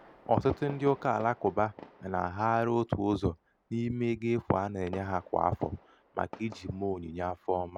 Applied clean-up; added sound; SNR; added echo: none; Fireworks; 20 dB; none.